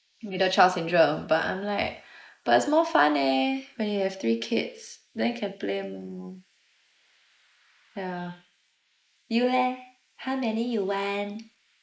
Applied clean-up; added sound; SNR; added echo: neural mask model Resemble Enhance denoiser.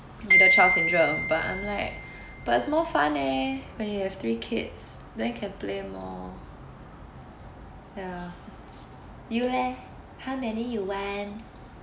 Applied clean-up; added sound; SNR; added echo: none; Glockenspiel; -4 dB; none.